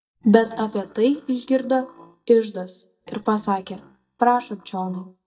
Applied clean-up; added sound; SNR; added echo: neural mask model DeepFilterNet 3.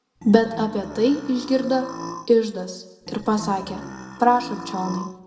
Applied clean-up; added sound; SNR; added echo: none; Burping, eructation; 13 dB; reverberation time 0.8 s.